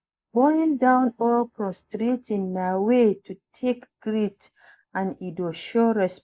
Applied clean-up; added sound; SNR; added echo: neural mask model Resemble Enhance denoiser.